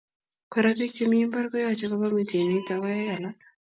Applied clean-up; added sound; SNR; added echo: none; none; none; none.